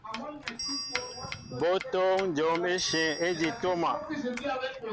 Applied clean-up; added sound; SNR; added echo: none; Domestic sounds, home sounds + Bell; 10 dB; none.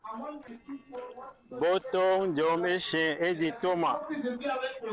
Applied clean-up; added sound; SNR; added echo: neural separator model SepFormer DNS4.